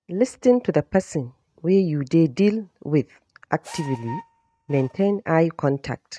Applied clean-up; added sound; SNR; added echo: neural mask model RNNoise.